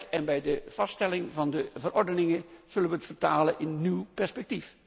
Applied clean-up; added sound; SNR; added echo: none; none; none; none.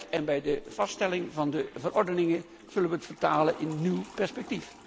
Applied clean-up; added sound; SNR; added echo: none; Toilet flush / Water; 20 dB; none.